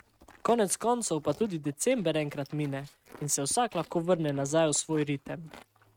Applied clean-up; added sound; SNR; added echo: neural mask model RNNoise.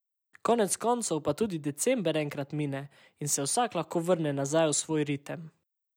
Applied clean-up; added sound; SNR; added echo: none; none; none; none.